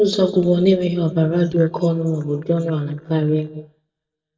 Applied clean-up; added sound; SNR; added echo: neural mask model DeepFilterNet 3.